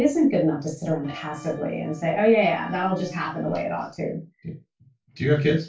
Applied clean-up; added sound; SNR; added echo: none; Bell; 19 dB; reverberation time 0.2 s.